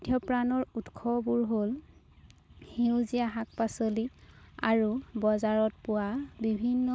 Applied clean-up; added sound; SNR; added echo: none; none; none; none.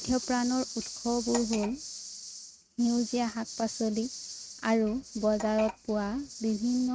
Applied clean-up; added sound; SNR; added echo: neural mask model RNNoise.